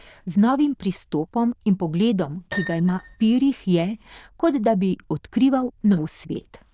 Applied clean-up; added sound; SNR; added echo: neural diffusion model UNIVERSE++.